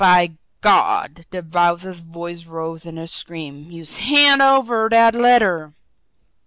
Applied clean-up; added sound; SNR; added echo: none; none; none; none.